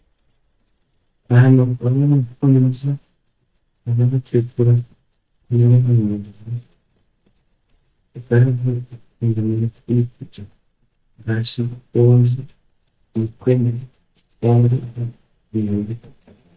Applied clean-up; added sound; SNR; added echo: neural mask model DeepFilterNet 3.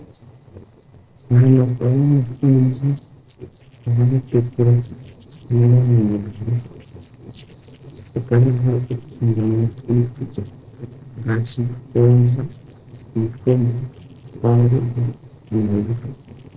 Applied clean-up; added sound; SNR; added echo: neural separator model SepFormer DNS4.